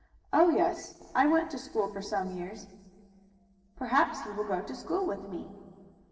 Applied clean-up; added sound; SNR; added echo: neural separator model SepFormer DNS4.